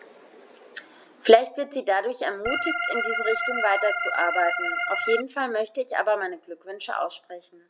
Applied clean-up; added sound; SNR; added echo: none; Organ; 1 dB; none.